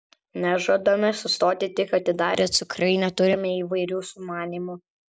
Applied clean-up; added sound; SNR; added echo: none; none; none; none.